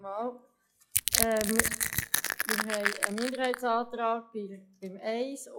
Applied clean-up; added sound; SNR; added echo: classical method log-MMSE.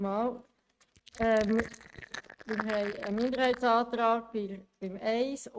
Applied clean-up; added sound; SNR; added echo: neural mask model RNNoise.